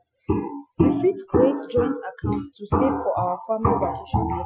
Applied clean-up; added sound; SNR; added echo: classical method Wiener filter.